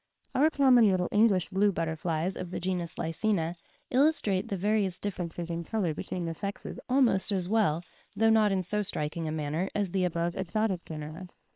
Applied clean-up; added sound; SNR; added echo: neural separator model SepFormer WHAM!.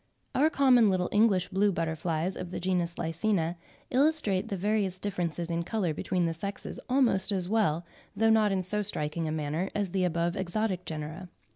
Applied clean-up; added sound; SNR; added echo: none; none; none; none.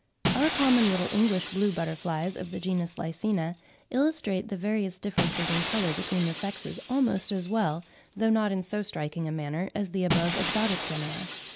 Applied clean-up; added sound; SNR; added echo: none; Shatter; 7 dB; none.